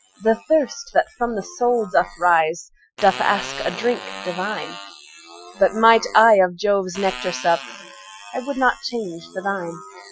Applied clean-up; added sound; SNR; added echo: classical method Wiener filter.